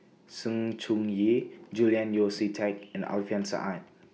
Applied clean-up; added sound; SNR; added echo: none; none; none; none.